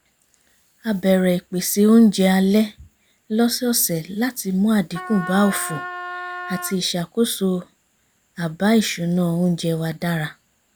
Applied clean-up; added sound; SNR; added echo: none; Wind instrument, woodwind instrument; 10 dB; none.